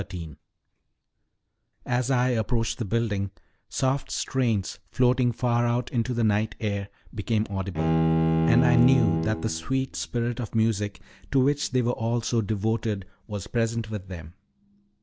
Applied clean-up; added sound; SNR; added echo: none; Bowed string instrument; 0 dB; none.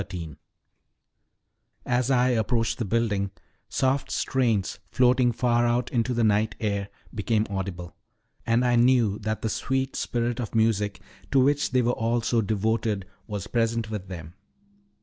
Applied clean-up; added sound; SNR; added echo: none; none; none; none.